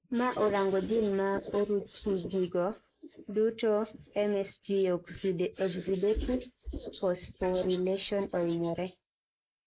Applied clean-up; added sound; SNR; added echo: neural mask model Resemble Enhance denoiser.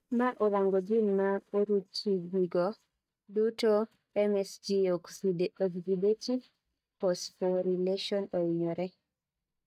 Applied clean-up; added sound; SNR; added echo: neural mask model DeepFilterNet 3.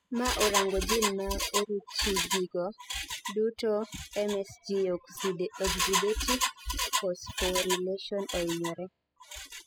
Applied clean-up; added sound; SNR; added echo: classical method spectral subtraction.